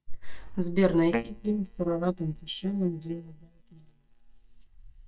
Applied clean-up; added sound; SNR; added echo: neural mask model DeepFilterNet 3.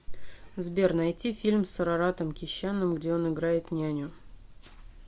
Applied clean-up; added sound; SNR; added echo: none; none; none; none.